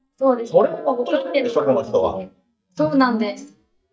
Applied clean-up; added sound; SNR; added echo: neural mask model DeepFilterNet 3.